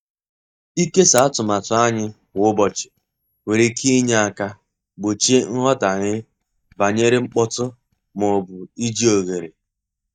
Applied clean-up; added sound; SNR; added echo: neural mask model DeepFilterNet 3.